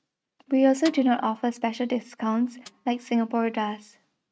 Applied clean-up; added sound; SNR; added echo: neural mask model RNNoise.